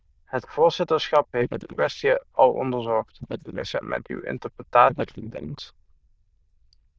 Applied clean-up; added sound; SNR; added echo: neural diffusion model UNIVERSE++.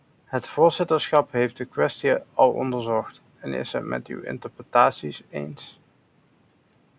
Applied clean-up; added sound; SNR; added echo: none; none; none; none.